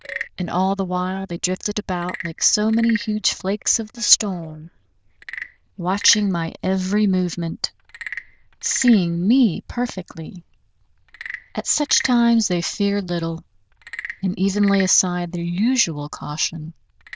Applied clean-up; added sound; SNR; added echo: neural diffusion model UNIVERSE++.